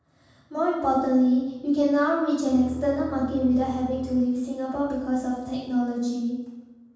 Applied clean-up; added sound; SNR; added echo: none; Bowed string instrument; 16 dB; reverberation time 1.2 s.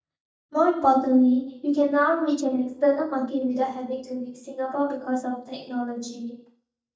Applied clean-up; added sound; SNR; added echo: neural mask model DeepFilterNet 3.